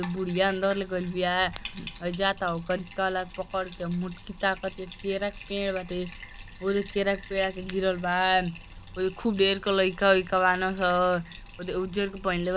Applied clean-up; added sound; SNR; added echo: none; Bathtub (filling or washing); 16 dB; none.